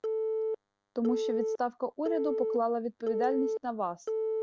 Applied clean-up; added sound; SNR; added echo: none; Telephone; 0 dB; none.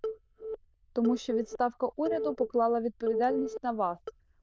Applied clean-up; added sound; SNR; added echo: neural diffusion model UNIVERSE++.